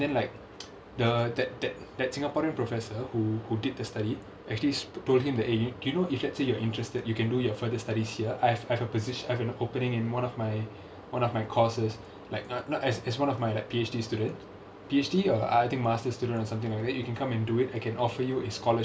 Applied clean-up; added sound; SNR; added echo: none; none; none; none.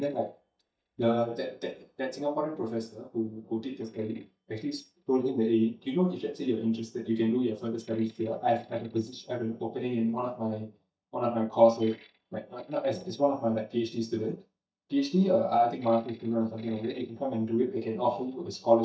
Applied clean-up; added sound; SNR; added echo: neural mask model DeepFilterNet 3.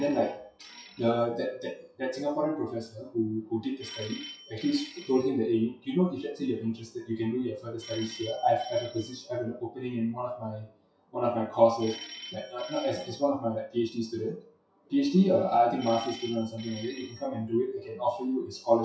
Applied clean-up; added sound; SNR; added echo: classical method WPE with log-MMSE.